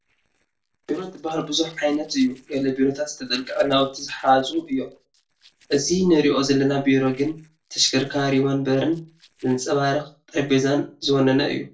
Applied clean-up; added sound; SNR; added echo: neural separator model SepFormer DNS4.